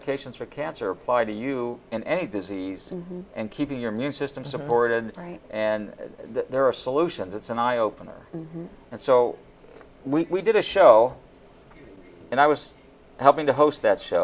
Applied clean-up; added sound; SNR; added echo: none; none; none; none.